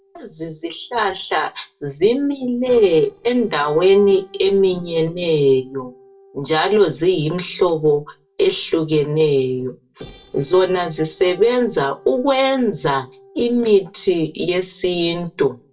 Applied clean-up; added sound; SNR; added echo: neural separator model SepFormer DNS4.